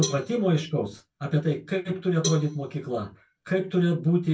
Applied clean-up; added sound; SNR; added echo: none; Cowbell; 14 dB; reverberation time 0.1 s.